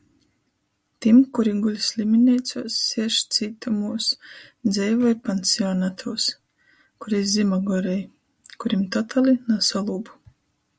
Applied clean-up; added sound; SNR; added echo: none; none; none; none.